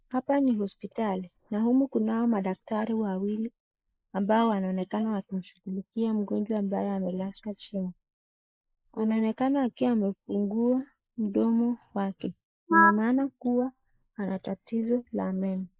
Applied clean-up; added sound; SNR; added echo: neural mask model Resemble Enhance denoiser.